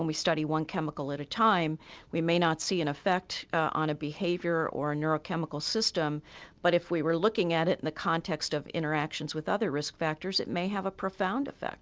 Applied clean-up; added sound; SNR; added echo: none; none; none; none.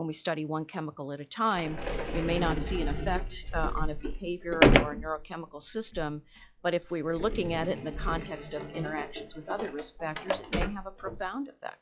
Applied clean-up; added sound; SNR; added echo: classical method log-MMSE.